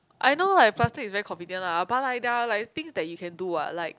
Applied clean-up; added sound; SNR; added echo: none; none; none; none.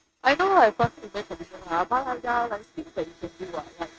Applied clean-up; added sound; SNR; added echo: neural mask model RNNoise.